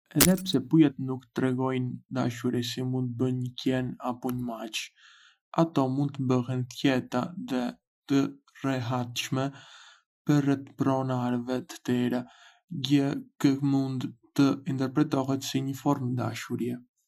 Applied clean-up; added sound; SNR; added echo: classical method Wiener filter.